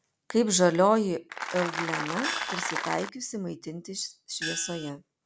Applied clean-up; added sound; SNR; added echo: none; Gong + Applause; 4 dB; none.